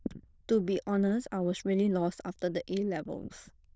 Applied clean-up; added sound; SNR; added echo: neural diffusion model UNIVERSE++.